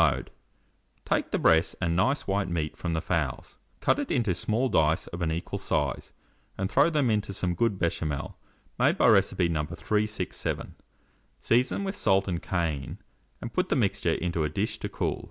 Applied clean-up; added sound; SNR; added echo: none; none; none; none.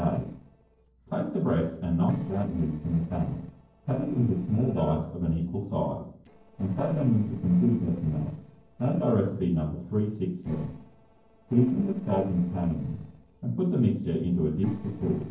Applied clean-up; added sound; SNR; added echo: neural separator model SepFormer DNS4.